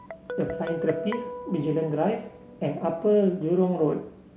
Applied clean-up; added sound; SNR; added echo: none; Guitar; 11 dB; none.